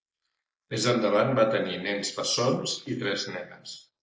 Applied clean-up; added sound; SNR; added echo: neural mask model Resemble Enhance denoiser.